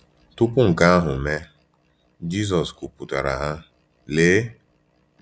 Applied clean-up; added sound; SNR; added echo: none; none; none; none.